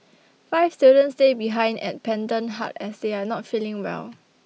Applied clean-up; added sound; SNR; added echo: none; none; none; none.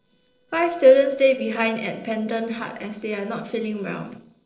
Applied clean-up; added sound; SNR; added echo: neural separator model SepFormer DNS4.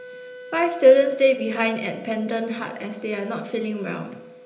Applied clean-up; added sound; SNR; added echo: none; Wind instrument, woodwind instrument; 19 dB; reverberation time 1.0 s.